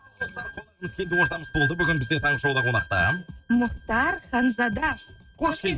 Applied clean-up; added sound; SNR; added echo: neural mask model RNNoise.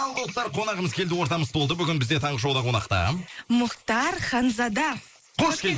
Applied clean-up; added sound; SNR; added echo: neural mask model Resemble Enhance denoiser.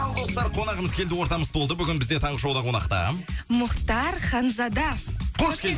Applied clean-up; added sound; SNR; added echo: none; none; none; none.